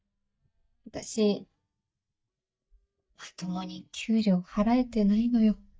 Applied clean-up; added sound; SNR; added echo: neural mask model DeepFilterNet 3.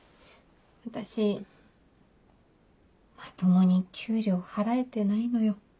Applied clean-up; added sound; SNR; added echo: none; none; none; none.